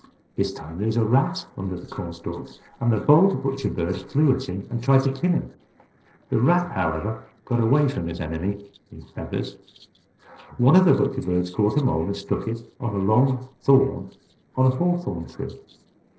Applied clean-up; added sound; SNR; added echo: neural separator model SepFormer DNS4.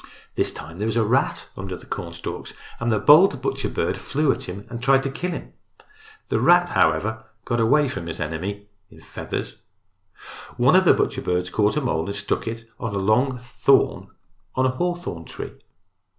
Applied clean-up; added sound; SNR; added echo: none; none; none; none.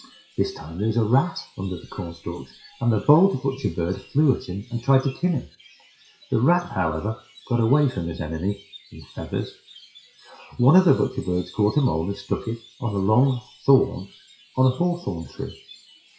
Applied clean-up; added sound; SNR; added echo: classical method WPE with log-MMSE.